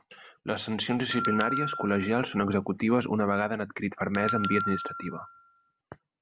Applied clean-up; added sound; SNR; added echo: none; Bell; 6 dB; none.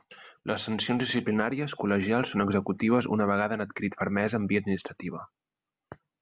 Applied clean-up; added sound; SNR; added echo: none; none; none; none.